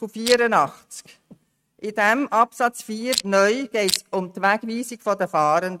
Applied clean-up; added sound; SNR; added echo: neural mask model RNNoise.